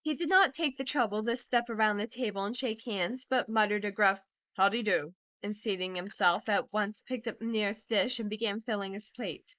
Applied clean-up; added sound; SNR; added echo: neural mask model Resemble Enhance denoiser.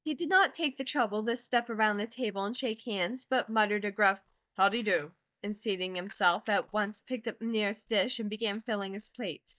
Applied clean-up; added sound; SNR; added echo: neural mask model DeepFilterNet 3.